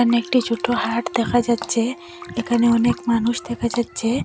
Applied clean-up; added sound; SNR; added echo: none; Drip + Wind instrument, woodwind instrument; 17 dB; none.